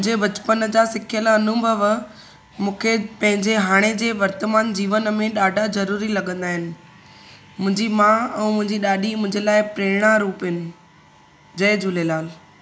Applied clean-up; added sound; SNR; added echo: none; none; none; none.